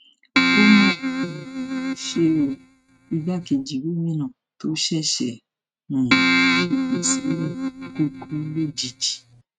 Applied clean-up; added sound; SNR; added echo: neural mask model RNNoise.